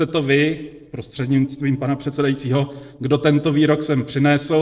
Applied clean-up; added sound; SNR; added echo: neural separator model SepFormer DNS4.